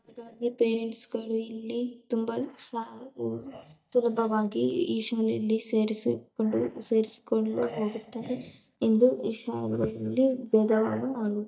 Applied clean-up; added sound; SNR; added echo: neural mask model DeepFilterNet 3.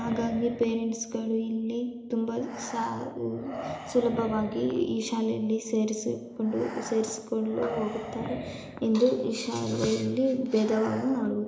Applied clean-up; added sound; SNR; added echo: none; Breathing; 13 dB; reverberation time 0.8 s.